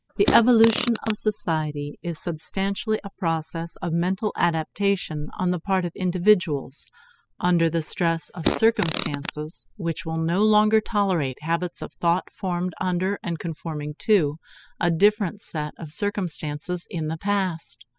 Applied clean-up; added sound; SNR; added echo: classical method spectral subtraction.